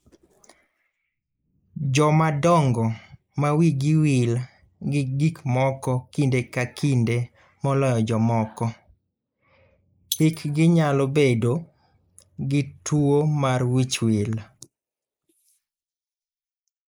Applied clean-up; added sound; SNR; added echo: neural mask model Resemble Enhance denoiser.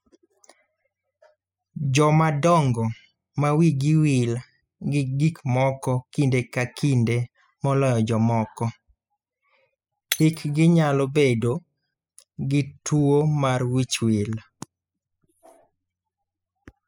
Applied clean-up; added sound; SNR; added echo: classical method spectral subtraction.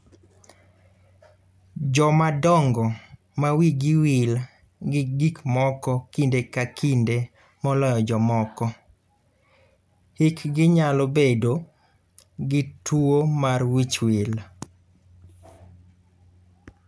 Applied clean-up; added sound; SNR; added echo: none; none; none; none.